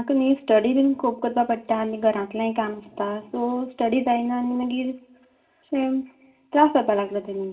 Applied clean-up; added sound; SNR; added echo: none; none; none; reverberation time 0.4 s.